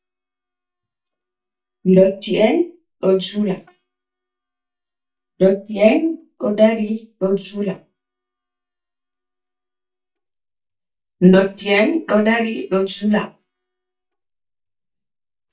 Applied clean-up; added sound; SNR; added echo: neural mask model DeepFilterNet 3.